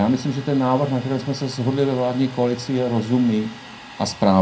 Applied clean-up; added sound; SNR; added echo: none; Domestic sounds, home sounds; 19 dB; reverberation time 0.2 s.